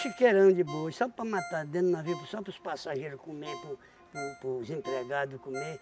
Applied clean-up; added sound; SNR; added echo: none; Ringtone; 16 dB; none.